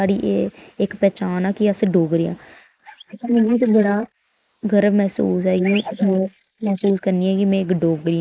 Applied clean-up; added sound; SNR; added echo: neural mask model Resemble Enhance denoiser.